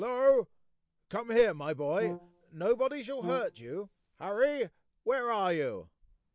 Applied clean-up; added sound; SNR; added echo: none; Brass instrument; 11 dB; none.